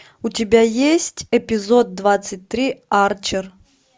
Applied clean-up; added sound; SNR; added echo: none; none; none; none.